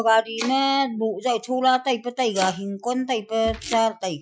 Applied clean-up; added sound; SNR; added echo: classical method Wiener filter.